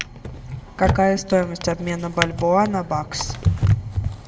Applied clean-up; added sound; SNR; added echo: none; Drawer open or close; 2 dB; reverberation time 1.2 s.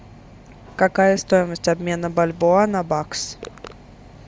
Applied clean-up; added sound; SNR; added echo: none; none; none; none.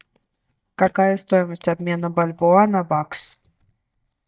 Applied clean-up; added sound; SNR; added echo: neural mask model DeepFilterNet 3.